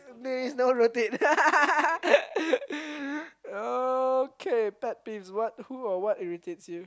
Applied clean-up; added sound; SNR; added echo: none; none; none; none.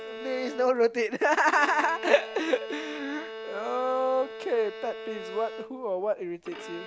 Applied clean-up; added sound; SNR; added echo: none; Bowed string instrument; 12 dB; none.